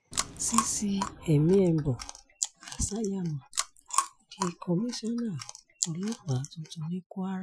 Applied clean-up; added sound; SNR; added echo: classical method Wiener filter.